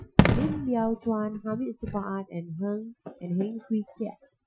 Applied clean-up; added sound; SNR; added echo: classical method Wiener filter.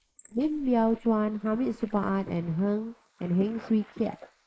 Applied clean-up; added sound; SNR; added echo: neural mask model Resemble Enhance denoiser.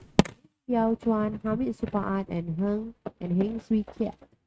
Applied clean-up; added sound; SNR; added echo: neural mask model RNNoise.